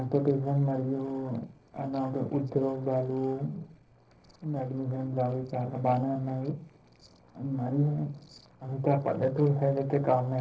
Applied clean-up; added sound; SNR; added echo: neural separator model SepFormer DNS4.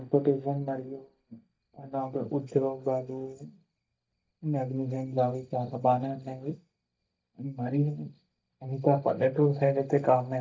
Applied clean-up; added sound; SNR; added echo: neural mask model DeepFilterNet 3.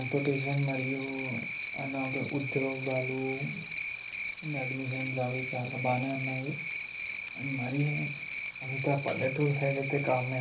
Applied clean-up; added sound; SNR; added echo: none; Cricket; -1 dB; reverberation time 0.3 s.